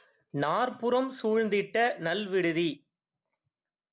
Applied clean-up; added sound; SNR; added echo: none; none; none; none.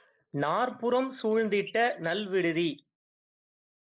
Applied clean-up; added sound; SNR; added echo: neural mask model Resemble Enhance denoiser.